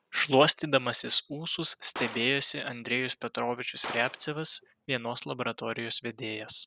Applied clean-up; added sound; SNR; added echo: none; Gunshot, gunfire; 15 dB; none.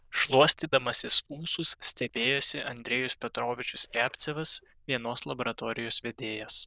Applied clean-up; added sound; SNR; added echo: neural diffusion model UNIVERSE++.